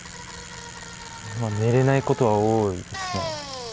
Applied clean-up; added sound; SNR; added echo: none; Bicycle; 11 dB; none.